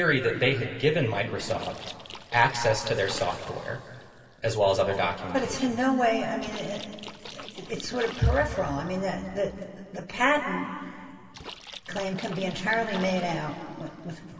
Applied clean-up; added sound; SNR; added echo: none; Splash, splatter; 18 dB; reverberation time 2.7 s.